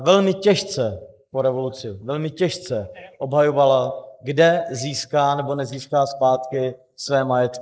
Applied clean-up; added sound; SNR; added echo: neural mask model Resemble Enhance denoiser.